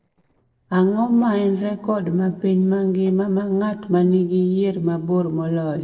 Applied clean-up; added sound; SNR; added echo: neural separator model SepFormer DNS4.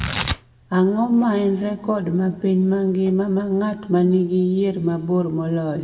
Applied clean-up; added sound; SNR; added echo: none; Tearing; 15 dB; reverberation time 1.2 s.